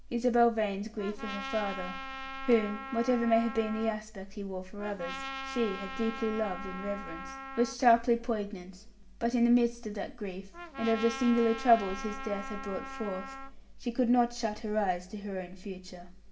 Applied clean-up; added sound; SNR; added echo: none; Trumpet; 11 dB; reverberation time 0.5 s.